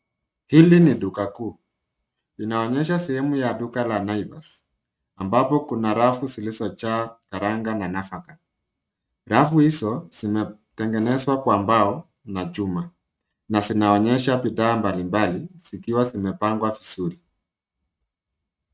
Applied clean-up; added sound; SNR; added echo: neural mask model RNNoise.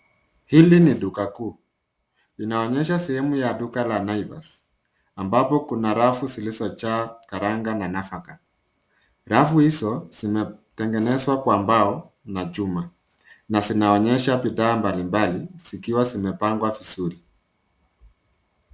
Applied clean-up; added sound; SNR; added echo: none; Fart; 19 dB; none.